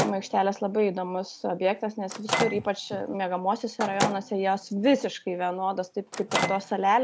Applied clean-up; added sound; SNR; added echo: none; Microwave oven; 7 dB; none.